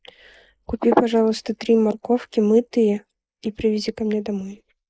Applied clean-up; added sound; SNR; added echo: neural mask model Resemble Enhance denoiser.